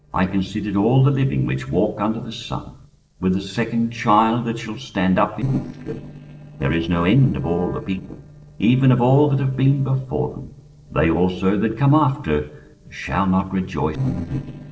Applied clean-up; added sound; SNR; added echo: neural separator model SepFormer DNS4.